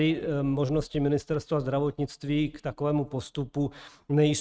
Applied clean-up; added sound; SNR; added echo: neural mask model RNNoise.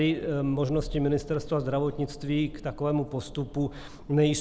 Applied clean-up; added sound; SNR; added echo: none; Thunder / Rain; 15 dB; none.